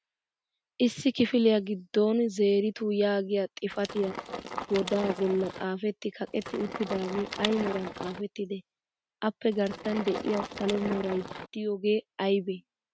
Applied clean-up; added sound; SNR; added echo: neural mask model RNNoise.